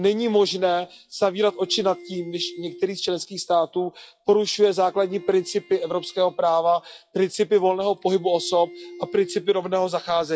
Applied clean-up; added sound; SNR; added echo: classical method WPE with log-MMSE.